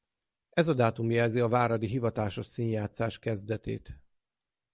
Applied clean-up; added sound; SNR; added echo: none; none; none; none.